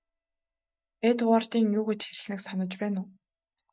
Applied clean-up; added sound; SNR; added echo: neural mask model DeepFilterNet 3.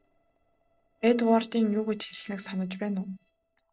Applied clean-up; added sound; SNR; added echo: neural separator model SepFormer DNS4.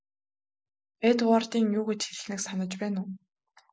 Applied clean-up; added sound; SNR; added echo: none; none; none; none.